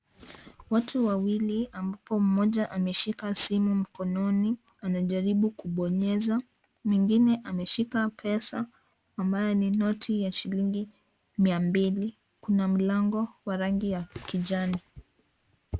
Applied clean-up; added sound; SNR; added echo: none; none; none; none.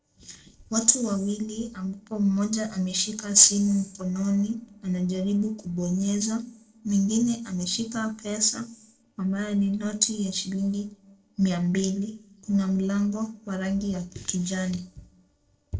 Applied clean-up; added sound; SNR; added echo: neural separator model SepFormer DNS4.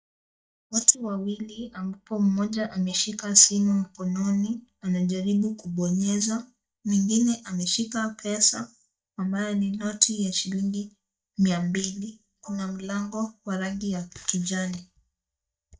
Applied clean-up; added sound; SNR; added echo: neural mask model DeepFilterNet 3.